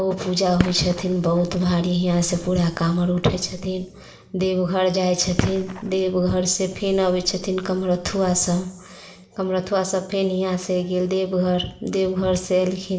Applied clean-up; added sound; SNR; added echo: none; Fireworks; 13 dB; reverberation time 1.7 s.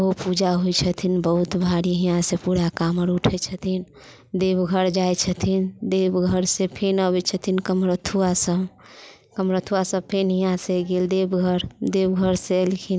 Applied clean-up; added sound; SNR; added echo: none; none; none; none.